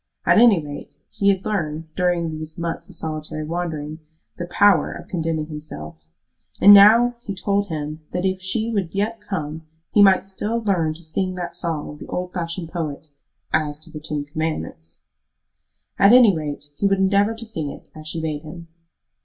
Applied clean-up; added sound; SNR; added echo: none; none; none; reverberation time 0.2 s.